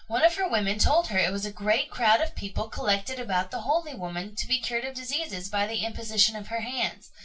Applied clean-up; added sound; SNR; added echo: none; none; none; reverberation time 0.2 s.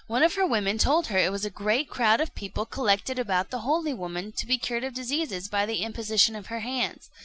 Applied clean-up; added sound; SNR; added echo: none; none; none; none.